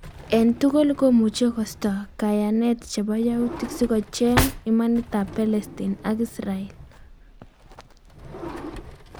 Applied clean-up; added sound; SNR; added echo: none; Drawer open or close; 11 dB; none.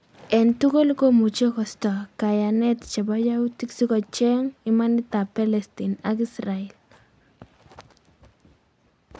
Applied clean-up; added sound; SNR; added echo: none; none; none; none.